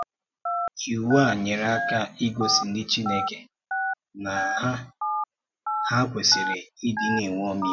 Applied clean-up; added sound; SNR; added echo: none; Telephone; 4 dB; none.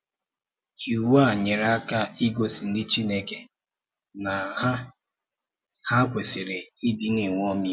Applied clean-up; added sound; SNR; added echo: none; none; none; none.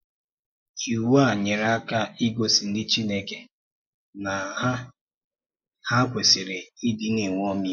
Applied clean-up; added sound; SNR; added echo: neural mask model Resemble Enhance denoiser.